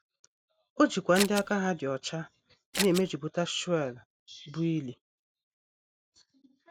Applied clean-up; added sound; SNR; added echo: none; Scissors; 2 dB; none.